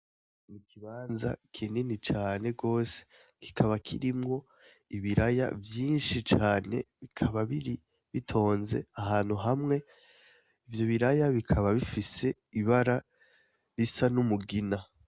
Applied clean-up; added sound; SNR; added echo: none; none; none; none.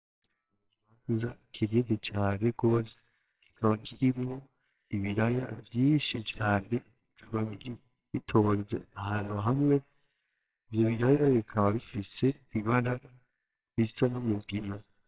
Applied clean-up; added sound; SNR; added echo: neural separator model SepFormer WHAMR!.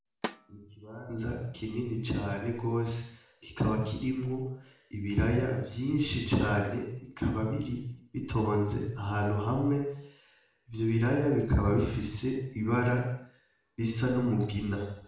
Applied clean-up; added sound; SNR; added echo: none; Snare drum; 13 dB; reverberation time 0.7 s.